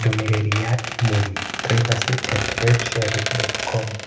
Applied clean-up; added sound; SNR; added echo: none; Squeak; 4 dB; reverberation time 0.7 s.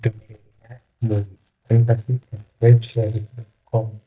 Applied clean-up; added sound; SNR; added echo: neural mask model DeepFilterNet 3.